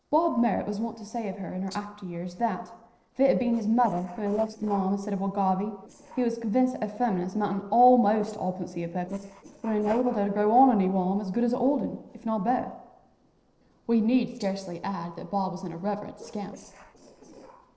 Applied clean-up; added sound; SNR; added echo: neural separator model SepFormer DNS4.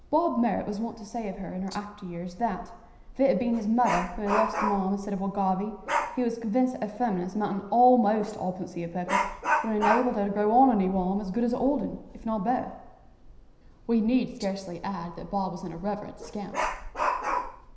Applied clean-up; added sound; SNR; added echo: none; Dog; 7 dB; reverberation time 0.9 s.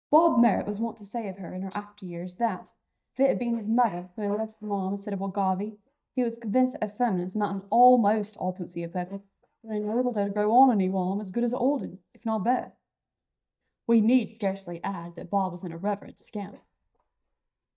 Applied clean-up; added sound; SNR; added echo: neural mask model DeepFilterNet 3.